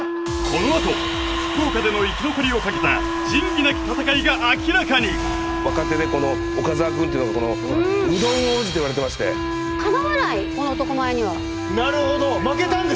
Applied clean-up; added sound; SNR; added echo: none; Wind instrument, woodwind instrument; 5 dB; none.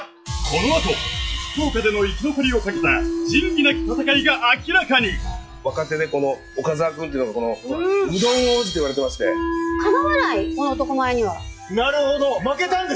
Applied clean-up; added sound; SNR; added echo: classical method log-MMSE.